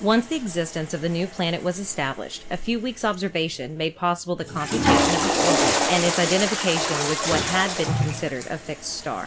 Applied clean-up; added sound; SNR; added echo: none; Toilet flush / Water; 1 dB; none.